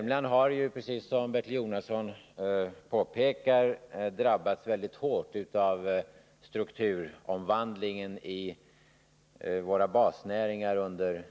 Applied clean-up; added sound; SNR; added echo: none; none; none; none.